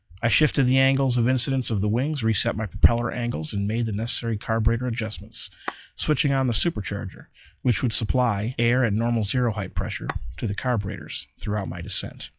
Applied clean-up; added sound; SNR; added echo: classical method log-MMSE.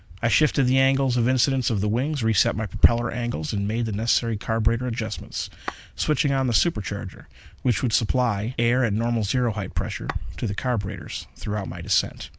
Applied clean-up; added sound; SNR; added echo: none; Tap / Glass; 17 dB; none.